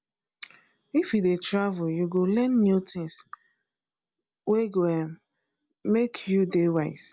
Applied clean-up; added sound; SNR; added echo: none; none; none; none.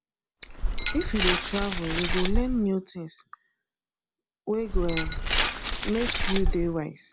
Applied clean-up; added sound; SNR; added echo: none; Glass; -4 dB; none.